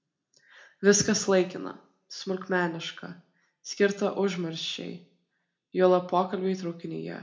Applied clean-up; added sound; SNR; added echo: none; none; none; reverberation time 0.3 s.